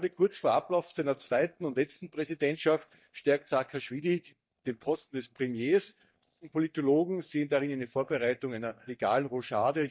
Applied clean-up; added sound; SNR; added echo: neural mask model DeepFilterNet 3.